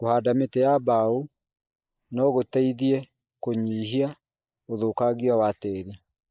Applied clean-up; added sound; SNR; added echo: neural mask model Resemble Enhance denoiser.